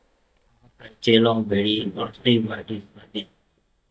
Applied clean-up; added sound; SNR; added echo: neural mask model DeepFilterNet 3.